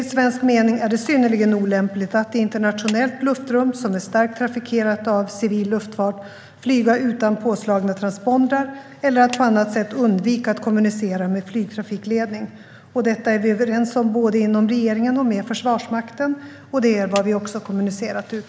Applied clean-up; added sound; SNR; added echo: none; Clapping; 20 dB; none.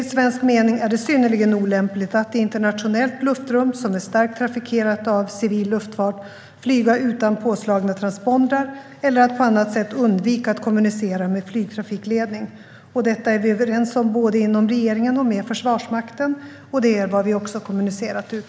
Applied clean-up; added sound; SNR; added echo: none; none; none; none.